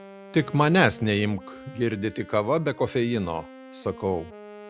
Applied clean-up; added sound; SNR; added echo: none; Wind instrument, woodwind instrument; 19 dB; none.